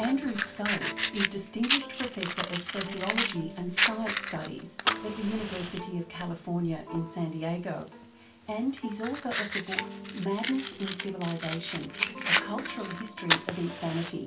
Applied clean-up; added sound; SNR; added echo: none; Fire; 1 dB; reverberation time 0.3 s.